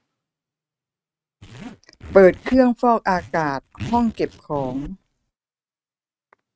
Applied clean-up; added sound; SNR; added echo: neural mask model RNNoise.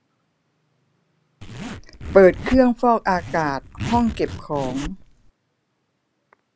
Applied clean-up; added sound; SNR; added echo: none; Zipper (clothing); 10 dB; none.